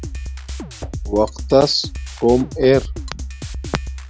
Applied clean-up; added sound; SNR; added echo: none; Drum kit; 9 dB; none.